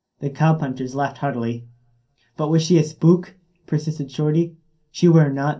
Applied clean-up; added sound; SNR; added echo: none; none; none; reverberation time 0.3 s.